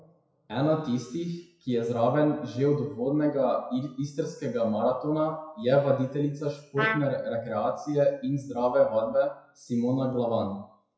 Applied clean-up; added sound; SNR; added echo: classical method WPE with log-MMSE.